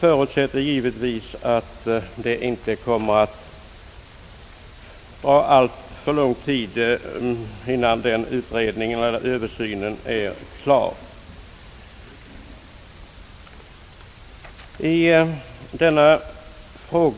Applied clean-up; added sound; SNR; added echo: none; none; none; none.